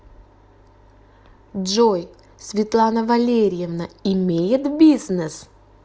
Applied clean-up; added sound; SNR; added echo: none; none; none; none.